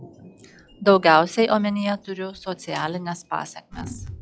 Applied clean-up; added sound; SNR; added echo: classical method log-MMSE.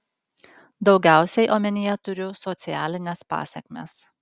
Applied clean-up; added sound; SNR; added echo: none; none; none; none.